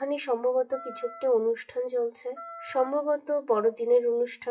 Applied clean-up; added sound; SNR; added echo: classical method WPE with log-MMSE.